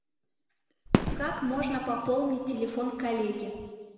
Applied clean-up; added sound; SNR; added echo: none; Fireworks; 3 dB; reverberation time 1.5 s.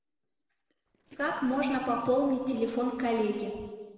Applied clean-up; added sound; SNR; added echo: neural separator model SepFormer DNS4.